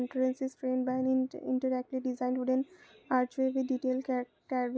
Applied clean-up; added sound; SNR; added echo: none; none; none; none.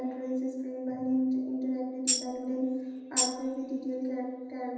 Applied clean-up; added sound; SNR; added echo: none; Tambourine; 0 dB; reverberation time 1.1 s.